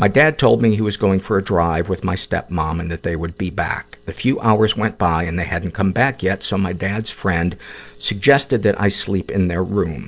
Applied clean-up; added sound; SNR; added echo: neural separator model SepFormer DNS4.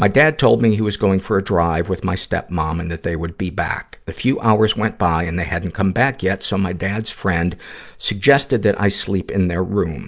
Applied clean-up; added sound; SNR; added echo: none; none; none; none.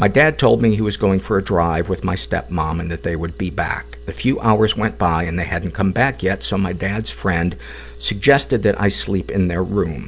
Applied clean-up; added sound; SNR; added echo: none; Engine; 17 dB; none.